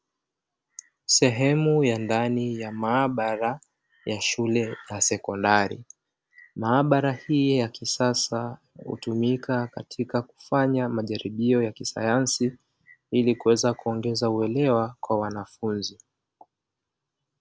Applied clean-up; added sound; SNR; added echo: none; none; none; none.